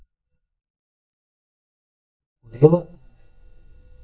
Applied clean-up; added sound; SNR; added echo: neural mask model DeepFilterNet 3.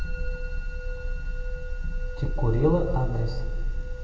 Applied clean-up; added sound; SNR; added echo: none; Musical instrument; 18 dB; reverberation time 1.4 s.